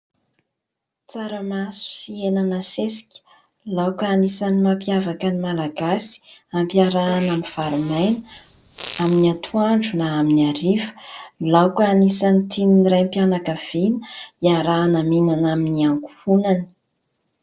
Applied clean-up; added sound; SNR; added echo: neural separator model SepFormer DNS4.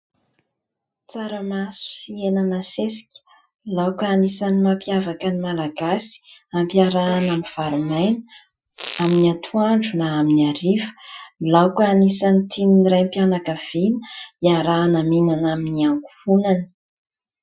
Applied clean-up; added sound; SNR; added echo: classical method Wiener filter.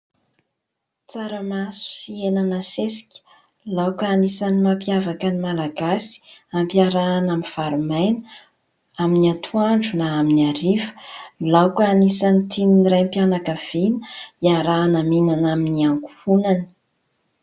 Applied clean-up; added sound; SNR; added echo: none; none; none; none.